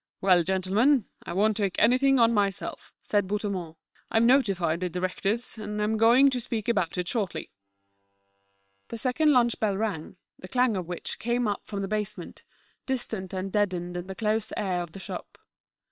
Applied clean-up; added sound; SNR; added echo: neural separator model SepFormer WHAM!.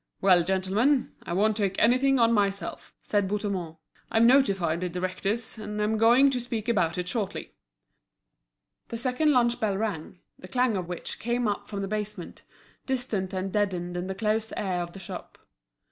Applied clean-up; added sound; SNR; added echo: none; none; none; none.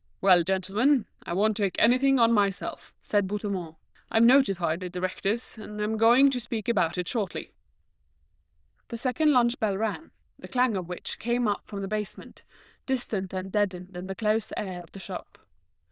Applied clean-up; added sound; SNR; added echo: neural diffusion model UNIVERSE++.